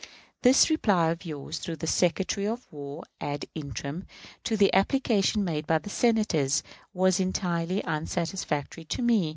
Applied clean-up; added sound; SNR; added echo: none; none; none; none.